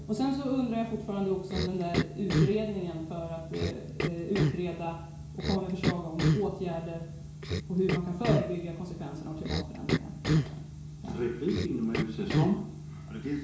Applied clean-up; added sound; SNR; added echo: none; Cough; 0 dB; reverberation time 0.6 s.